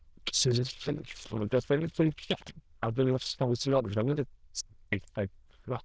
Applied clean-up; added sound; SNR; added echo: neural diffusion model UNIVERSE++.